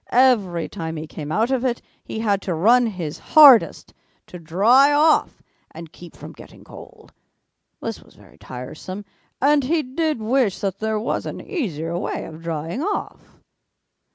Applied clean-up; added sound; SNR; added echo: none; none; none; none.